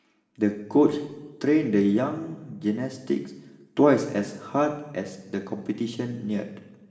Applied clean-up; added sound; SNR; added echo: none; none; none; reverberation time 1.2 s.